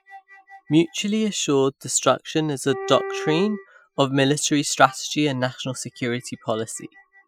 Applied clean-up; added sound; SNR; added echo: classical method Wiener filter.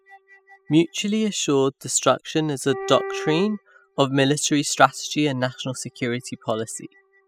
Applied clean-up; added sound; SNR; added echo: classical method spectral subtraction.